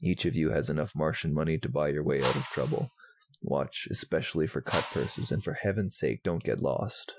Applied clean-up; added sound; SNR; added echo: classical method Wiener filter.